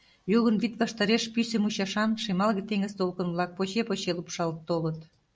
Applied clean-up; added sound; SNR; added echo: none; none; none; none.